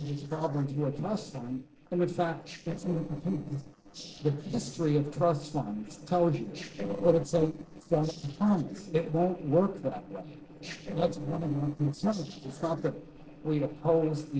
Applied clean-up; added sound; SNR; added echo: neural separator model SepFormer DNS4.